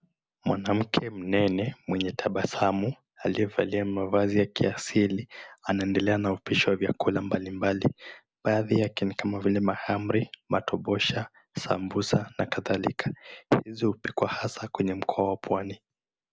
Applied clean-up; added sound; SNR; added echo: none; none; none; none.